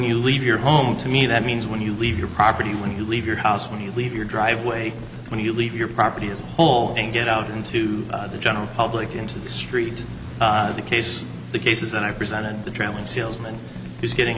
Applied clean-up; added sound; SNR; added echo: none; Zipper (clothing); 19 dB; none.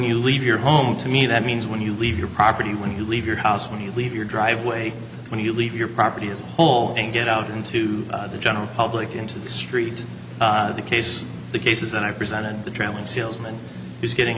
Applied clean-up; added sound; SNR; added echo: none; none; none; none.